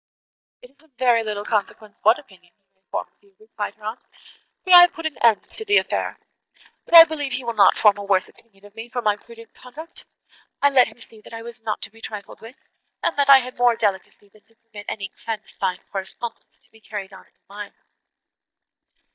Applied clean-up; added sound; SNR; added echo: neural mask model DeepFilterNet 3.